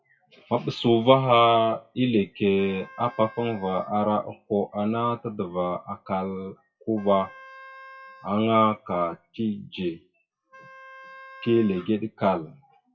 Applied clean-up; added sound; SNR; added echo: classical method WPE with log-MMSE.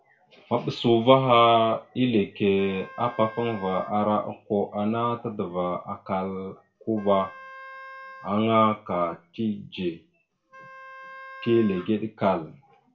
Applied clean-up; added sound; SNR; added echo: none; Wind instrument, woodwind instrument; 18 dB; reverberation time 0.3 s.